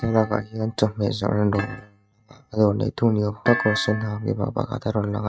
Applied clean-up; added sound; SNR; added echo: neural mask model RNNoise.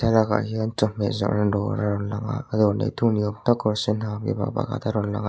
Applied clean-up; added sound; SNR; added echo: none; none; none; none.